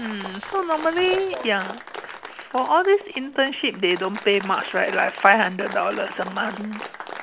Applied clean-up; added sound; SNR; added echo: none; Applause; 14 dB; none.